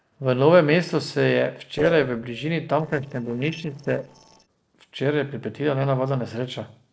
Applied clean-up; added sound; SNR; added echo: neural separator model SepFormer DNS4.